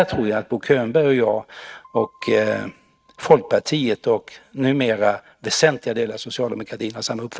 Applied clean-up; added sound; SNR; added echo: neural mask model RNNoise.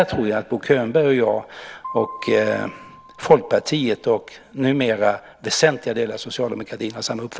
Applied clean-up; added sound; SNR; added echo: none; Piano; 19 dB; none.